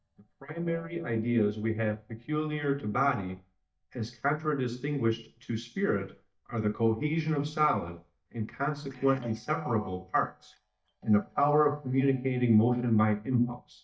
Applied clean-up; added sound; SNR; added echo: neural mask model DeepFilterNet 3.